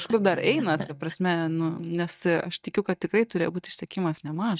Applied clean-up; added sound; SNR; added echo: neural mask model DeepFilterNet 3.